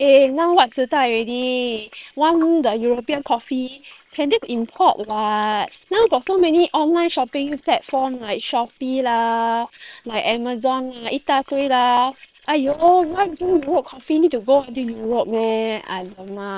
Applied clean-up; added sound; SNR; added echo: neural separator model SepFormer WHAM!.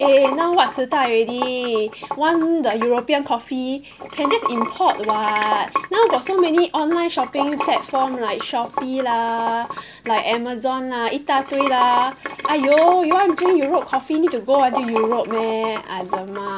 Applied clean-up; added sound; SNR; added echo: none; Sink (filling or washing) / Water; 8 dB; none.